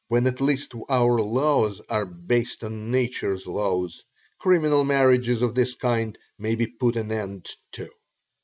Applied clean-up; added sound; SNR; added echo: none; none; none; none.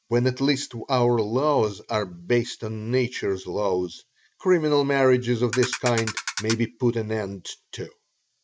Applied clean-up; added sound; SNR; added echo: none; Ratchet, pawl; 7 dB; none.